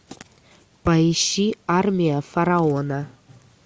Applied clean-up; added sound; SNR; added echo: none; none; none; none.